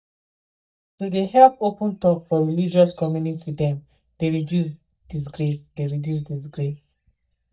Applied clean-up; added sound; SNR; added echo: neural mask model DeepFilterNet 3.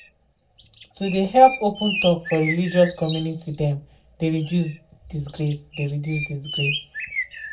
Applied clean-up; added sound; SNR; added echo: none; Bird; 10 dB; reverberation time 0.2 s.